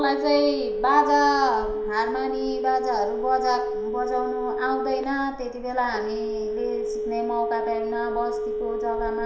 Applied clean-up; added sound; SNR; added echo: none; Telephone; 3 dB; reverberation time 0.7 s.